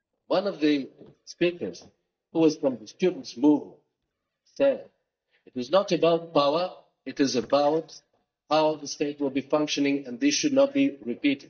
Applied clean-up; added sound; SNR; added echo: neural mask model DeepFilterNet 3.